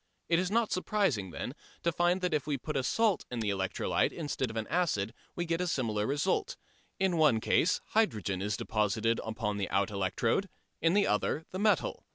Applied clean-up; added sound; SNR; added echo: none; Tick; 19 dB; none.